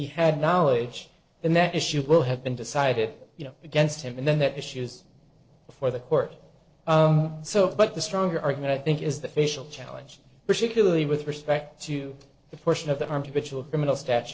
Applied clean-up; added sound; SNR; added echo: neural separator model SepFormer DNS4.